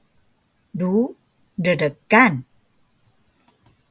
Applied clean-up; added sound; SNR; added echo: none; none; none; none.